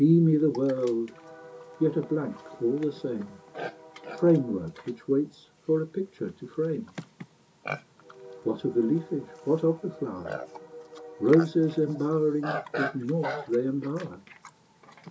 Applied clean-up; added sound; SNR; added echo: none; Livestock, farm animals, working animals; 13 dB; reverberation time 0.2 s.